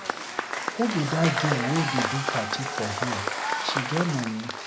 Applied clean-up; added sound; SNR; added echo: none; Applause / Crowd / Cheering; 1 dB; none.